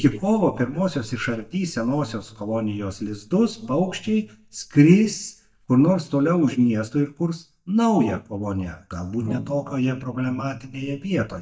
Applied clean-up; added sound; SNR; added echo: neural mask model DeepFilterNet 3.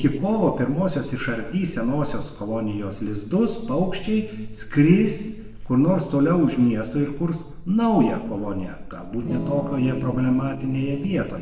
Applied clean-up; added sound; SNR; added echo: neural separator model SepFormer DNS4.